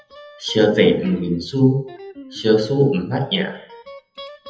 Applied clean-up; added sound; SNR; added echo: classical method WPE with log-MMSE.